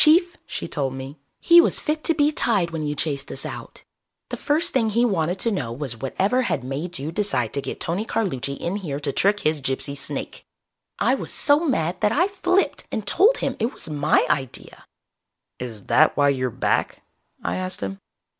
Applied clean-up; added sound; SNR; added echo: none; none; none; none.